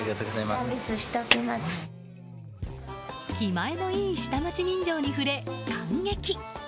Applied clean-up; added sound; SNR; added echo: none; Clapping; 0 dB; none.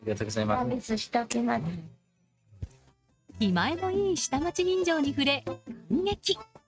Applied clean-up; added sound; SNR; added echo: neural mask model RNNoise.